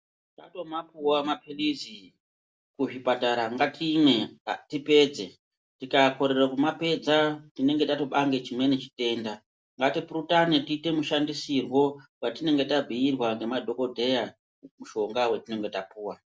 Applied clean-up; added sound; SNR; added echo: none; none; none; none.